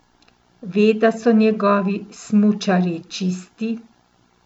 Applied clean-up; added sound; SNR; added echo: none; none; none; none.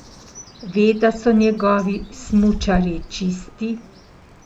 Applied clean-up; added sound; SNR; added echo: none; Bird; 14 dB; none.